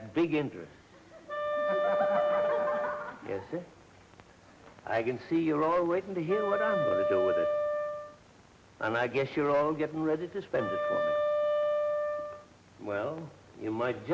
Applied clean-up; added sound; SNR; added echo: none; Wind instrument, woodwind instrument; -2 dB; none.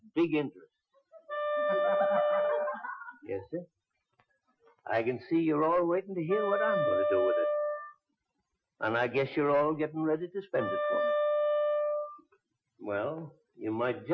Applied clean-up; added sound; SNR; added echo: classical method Wiener filter.